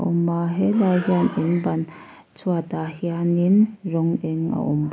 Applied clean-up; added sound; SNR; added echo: none; none; none; none.